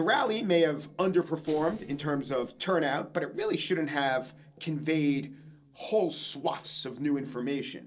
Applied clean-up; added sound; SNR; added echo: neural separator model SepFormer DNS4.